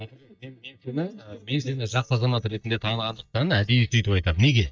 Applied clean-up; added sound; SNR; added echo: neural mask model DeepFilterNet 3.